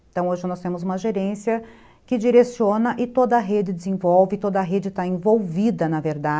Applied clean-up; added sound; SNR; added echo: none; none; none; none.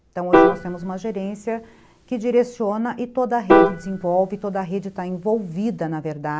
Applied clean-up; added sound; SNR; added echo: none; Piano; -2 dB; none.